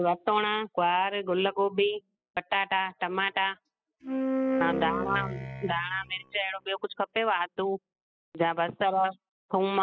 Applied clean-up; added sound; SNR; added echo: classical method spectral subtraction.